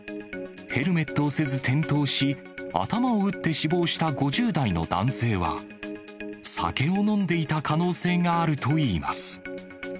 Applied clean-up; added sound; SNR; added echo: none; none; none; none.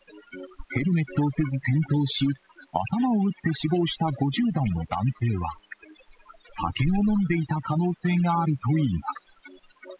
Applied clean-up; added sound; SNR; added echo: classical method spectral subtraction.